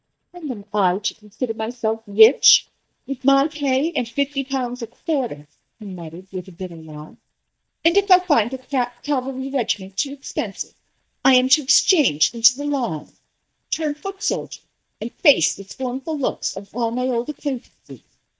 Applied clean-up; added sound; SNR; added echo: neural mask model DeepFilterNet 3.